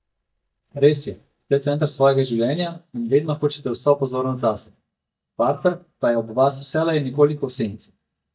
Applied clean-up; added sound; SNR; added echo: neural mask model DeepFilterNet 3.